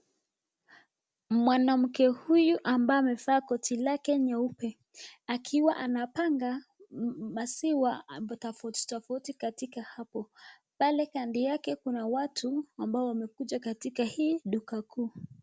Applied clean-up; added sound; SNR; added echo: none; none; none; none.